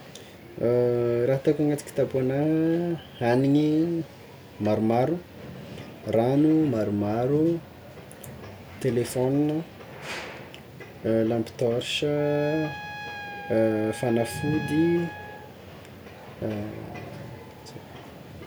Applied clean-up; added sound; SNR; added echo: none; Trumpet; 13 dB; none.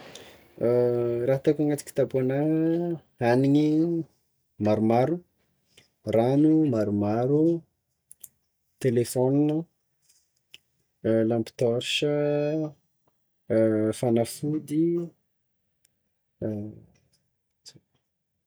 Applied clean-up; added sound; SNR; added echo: neural mask model DeepFilterNet 3.